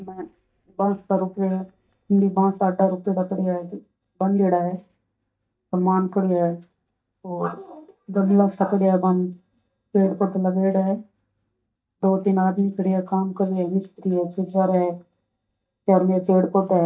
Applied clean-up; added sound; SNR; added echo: neural mask model DeepFilterNet 3.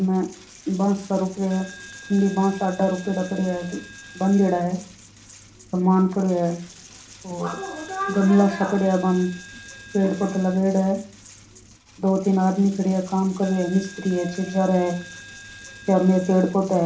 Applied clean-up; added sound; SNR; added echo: none; Coin (dropping); 20 dB; reverberation time 0.3 s.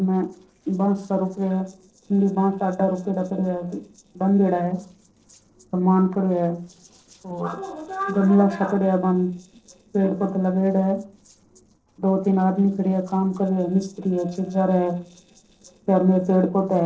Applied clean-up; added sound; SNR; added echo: neural separator model SepFormer DNS4.